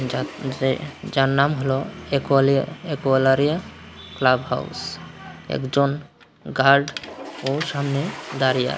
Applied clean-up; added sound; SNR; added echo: none; Toilet flush / Water; 17 dB; none.